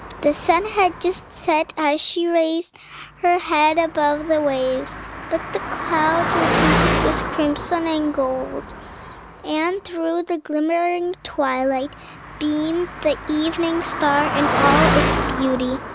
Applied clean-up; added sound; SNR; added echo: none; Car passing by; 4 dB; none.